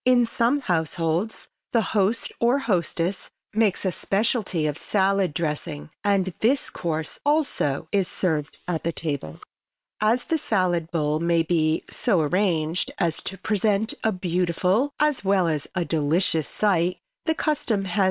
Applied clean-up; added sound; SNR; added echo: neural separator model SepFormer WHAM!.